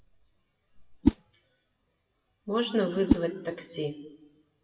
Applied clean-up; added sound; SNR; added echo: classical method WPE with log-MMSE.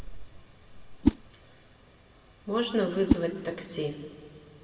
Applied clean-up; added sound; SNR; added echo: none; Whoosh, swoosh, swish; 0 dB; reverberation time 1.8 s.